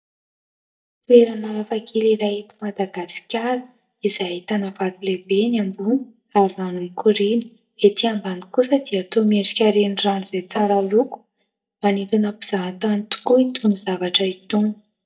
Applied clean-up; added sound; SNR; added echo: neural mask model DeepFilterNet 3.